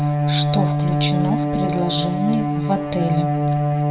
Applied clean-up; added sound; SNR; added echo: none; Bowed string instrument; -4 dB; reverberation time 0.9 s.